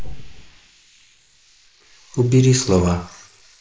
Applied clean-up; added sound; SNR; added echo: neural mask model Resemble Enhance denoiser.